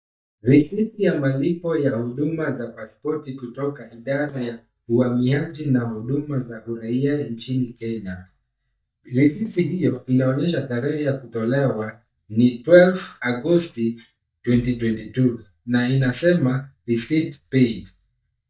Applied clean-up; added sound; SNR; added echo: neural mask model DeepFilterNet 3.